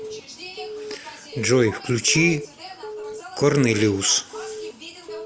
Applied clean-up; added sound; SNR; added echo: none; Alarm / Keyboard (musical); 13 dB; none.